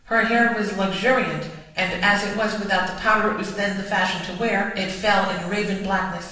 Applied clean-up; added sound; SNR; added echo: none; none; none; reverberation time 0.9 s.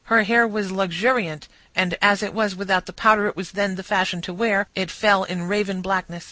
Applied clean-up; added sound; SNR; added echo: none; none; none; none.